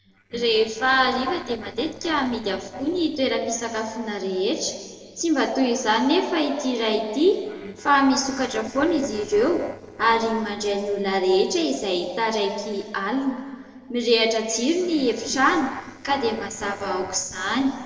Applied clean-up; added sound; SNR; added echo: neural separator model SepFormer DNS4.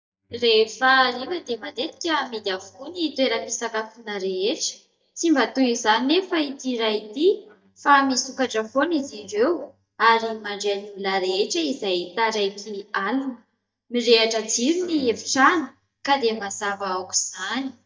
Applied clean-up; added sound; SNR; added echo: neural mask model DeepFilterNet 3.